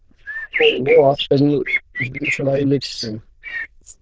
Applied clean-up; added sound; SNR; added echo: neural diffusion model UNIVERSE++.